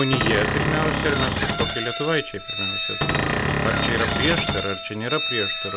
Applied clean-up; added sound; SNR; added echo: none; Cupboard open or close / Door + Chicken, rooster; -2 dB; none.